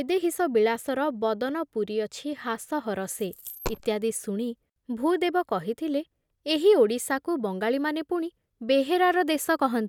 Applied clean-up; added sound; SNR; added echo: none; Coin (dropping); 13 dB; none.